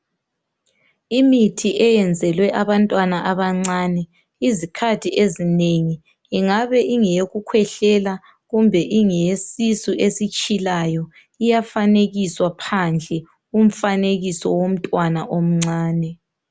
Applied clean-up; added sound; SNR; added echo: none; none; none; none.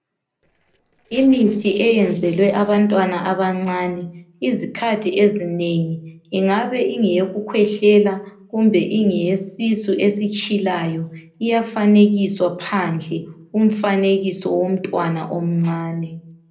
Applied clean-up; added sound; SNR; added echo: neural separator model SepFormer DNS4.